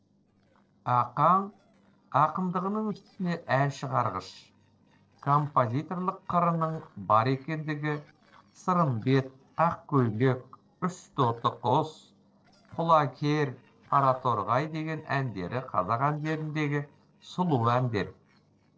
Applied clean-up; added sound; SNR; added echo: neural separator model SepFormer DNS4.